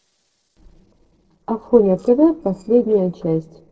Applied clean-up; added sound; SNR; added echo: neural separator model SepFormer DNS4.